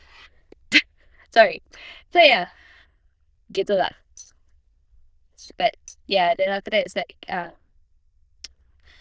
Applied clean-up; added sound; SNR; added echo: neural diffusion model UNIVERSE++.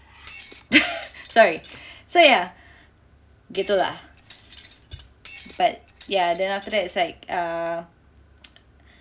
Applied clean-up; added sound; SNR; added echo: none; Shatter; 19 dB; none.